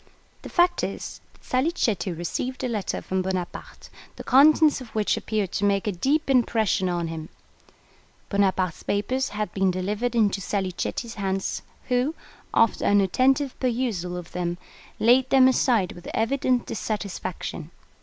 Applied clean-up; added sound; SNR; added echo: none; none; none; none.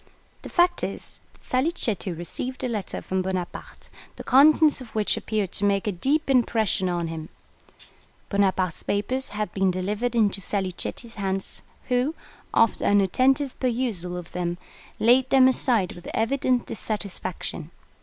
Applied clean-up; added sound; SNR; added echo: none; Tambourine; 14 dB; none.